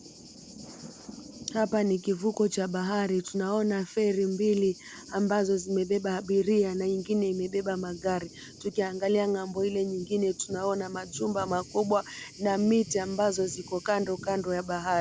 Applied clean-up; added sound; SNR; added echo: none; Thunder; 19 dB; none.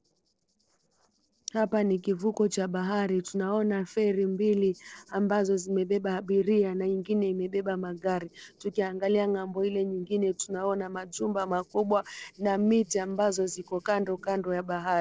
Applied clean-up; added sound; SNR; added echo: neural separator model SepFormer DNS4.